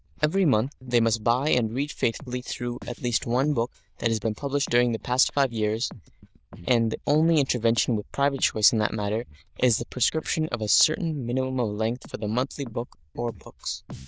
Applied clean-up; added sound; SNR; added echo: neural diffusion model UNIVERSE++.